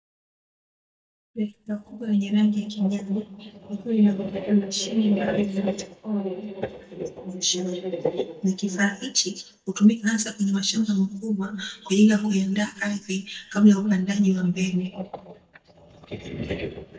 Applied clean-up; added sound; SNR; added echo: neural mask model DeepFilterNet 3.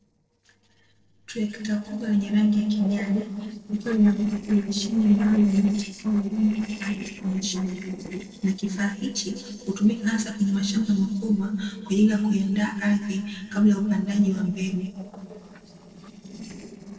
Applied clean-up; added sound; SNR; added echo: neural separator model SepFormer DNS4.